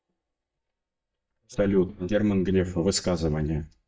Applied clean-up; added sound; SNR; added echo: neural mask model DeepFilterNet 3.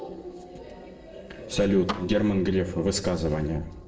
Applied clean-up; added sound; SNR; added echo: neural separator model SepFormer DNS4.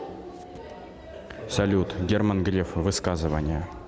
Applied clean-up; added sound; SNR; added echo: none; none; none; none.